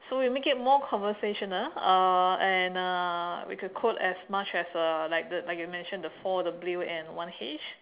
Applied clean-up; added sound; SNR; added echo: none; none; none; none.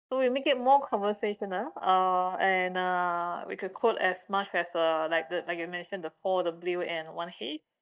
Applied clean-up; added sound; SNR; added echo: neural mask model DeepFilterNet 3.